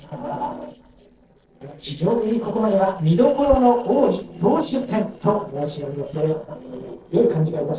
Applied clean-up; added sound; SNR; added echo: neural separator model SepFormer DNS4.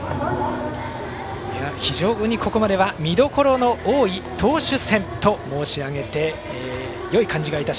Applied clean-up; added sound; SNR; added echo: none; none; none; none.